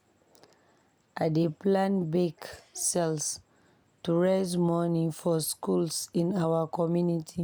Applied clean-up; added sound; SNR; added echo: none; none; none; none.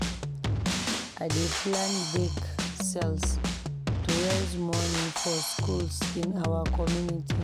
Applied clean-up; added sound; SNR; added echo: none; Drum kit; -3 dB; none.